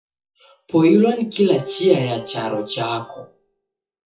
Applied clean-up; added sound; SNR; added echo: classical method WPE with log-MMSE.